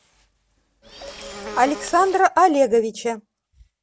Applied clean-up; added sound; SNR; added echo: none; Insect; 14 dB; none.